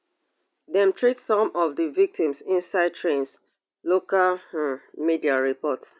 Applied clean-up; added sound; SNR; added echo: none; none; none; none.